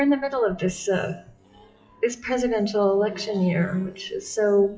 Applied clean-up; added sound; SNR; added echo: classical method WPE with log-MMSE.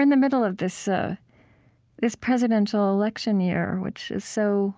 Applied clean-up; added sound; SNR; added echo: none; none; none; none.